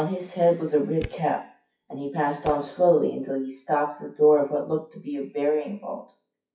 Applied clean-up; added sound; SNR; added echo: classical method WPE with log-MMSE.